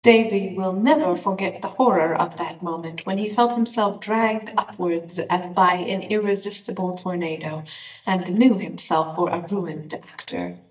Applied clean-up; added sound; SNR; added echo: neural mask model DeepFilterNet 3.